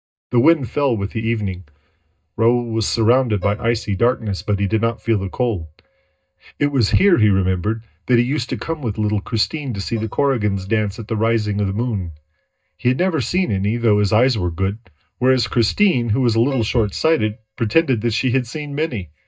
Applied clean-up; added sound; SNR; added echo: neural mask model DeepFilterNet 3.